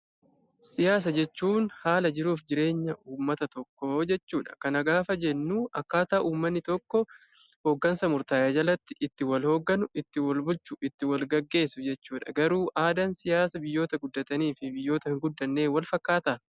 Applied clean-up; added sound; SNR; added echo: none; none; none; none.